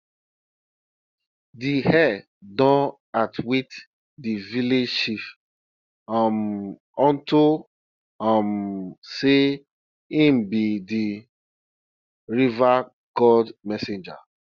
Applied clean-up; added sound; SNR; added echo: none; none; none; none.